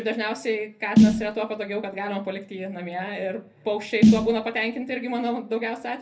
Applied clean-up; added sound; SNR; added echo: none; Snare drum; -4 dB; reverberation time 0.3 s.